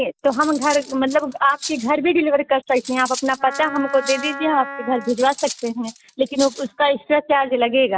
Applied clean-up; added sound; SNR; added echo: none; Cutlery, silverware + Wind instrument, woodwind instrument; 13 dB; none.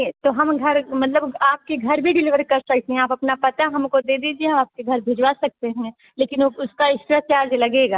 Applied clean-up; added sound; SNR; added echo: none; none; none; none.